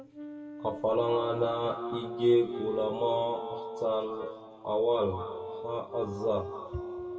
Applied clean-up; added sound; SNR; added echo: none; Wind instrument, woodwind instrument; 10 dB; reverberation time 2.6 s.